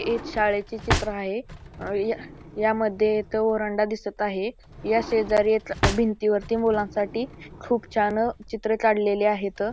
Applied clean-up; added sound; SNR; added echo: none; Drawer open or close; 10 dB; none.